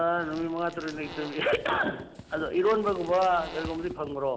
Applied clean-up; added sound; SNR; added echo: none; Fart + Squeak / Walk, footsteps; 16 dB; none.